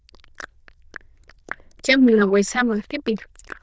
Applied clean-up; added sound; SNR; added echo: neural diffusion model UNIVERSE++.